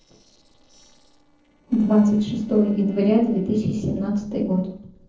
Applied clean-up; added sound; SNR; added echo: neural separator model SepFormer DNS4.